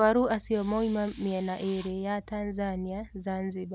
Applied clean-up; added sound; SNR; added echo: none; Hiss; 16 dB; none.